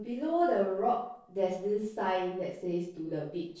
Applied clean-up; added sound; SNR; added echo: neural separator model SepFormer DNS4.